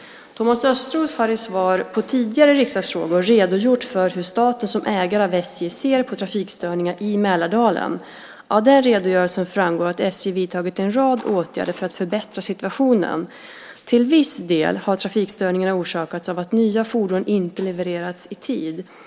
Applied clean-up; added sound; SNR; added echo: none; none; none; none.